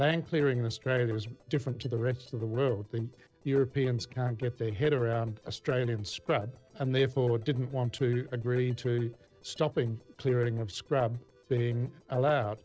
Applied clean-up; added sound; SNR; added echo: neural separator model SepFormer DNS4.